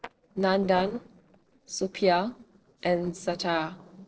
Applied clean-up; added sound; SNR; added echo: neural separator model SepFormer DNS4.